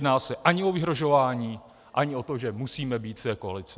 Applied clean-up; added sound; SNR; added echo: none; none; none; none.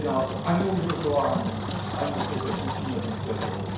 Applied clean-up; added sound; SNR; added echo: none; Engine; 2 dB; reverberation time 0.7 s.